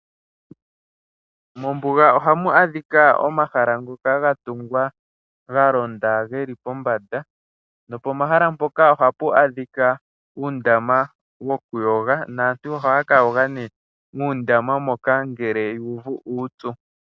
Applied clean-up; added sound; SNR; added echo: none; none; none; none.